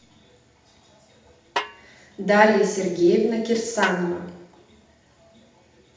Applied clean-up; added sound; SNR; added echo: none; Snare drum; 9 dB; reverberation time 0.8 s.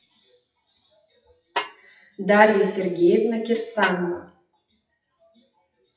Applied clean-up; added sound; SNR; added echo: classical method WPE with log-MMSE.